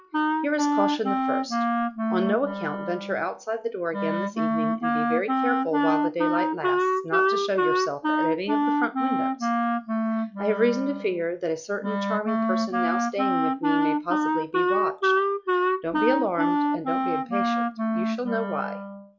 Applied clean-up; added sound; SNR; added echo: classical method log-MMSE.